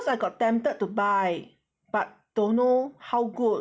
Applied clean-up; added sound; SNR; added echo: none; none; none; none.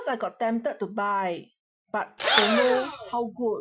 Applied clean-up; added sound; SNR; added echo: classical method Wiener filter.